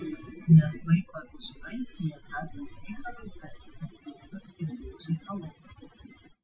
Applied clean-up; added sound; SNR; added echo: classical method Wiener filter.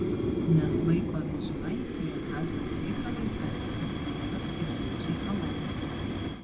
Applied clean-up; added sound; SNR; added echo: none; Fire; -3 dB; none.